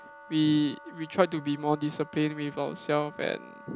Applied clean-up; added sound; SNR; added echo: none; Wind instrument, woodwind instrument; 20 dB; none.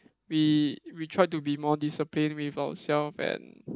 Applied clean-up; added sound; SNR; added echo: neural mask model Resemble Enhance denoiser.